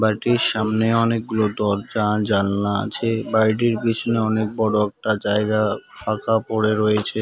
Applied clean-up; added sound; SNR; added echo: none; none; none; none.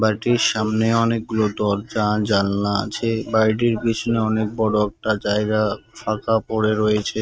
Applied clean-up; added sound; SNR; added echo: neural mask model RNNoise.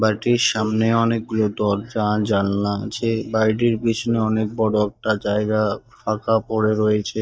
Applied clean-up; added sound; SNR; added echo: neural mask model DeepFilterNet 3.